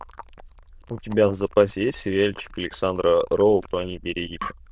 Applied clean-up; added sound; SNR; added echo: neural diffusion model UNIVERSE++.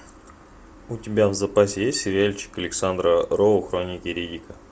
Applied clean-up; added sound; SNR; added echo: none; none; none; none.